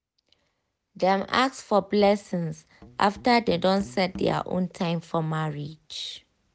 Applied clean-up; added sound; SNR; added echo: none; Musical instrument; 19 dB; none.